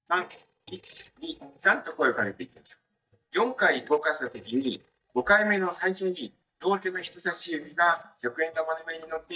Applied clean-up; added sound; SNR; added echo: neural mask model DeepFilterNet 3.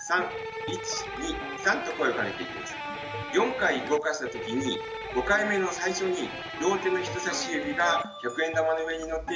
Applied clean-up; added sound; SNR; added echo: none; Electric guitar; 7 dB; none.